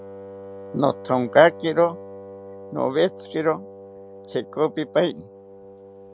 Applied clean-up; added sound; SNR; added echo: none; Wind instrument, woodwind instrument; 16 dB; none.